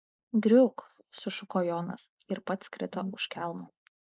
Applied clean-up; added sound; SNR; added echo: neural mask model Resemble Enhance denoiser.